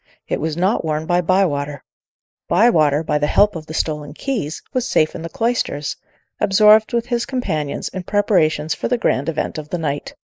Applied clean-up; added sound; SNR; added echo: neural mask model Resemble Enhance denoiser.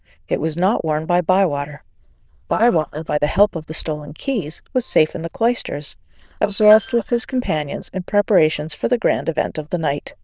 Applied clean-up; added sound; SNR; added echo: neural diffusion model UNIVERSE++.